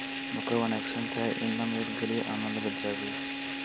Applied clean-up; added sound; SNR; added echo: none; Drill; 0 dB; none.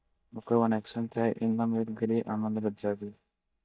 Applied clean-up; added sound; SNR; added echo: neural mask model DeepFilterNet 3.